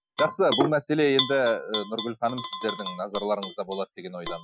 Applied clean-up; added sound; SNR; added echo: classical method Wiener filter.